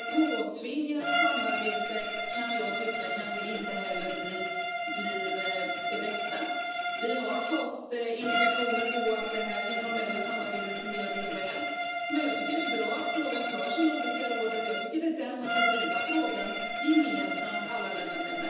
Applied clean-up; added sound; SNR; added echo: none; Bowed string instrument; -1 dB; reverberation time 1.1 s.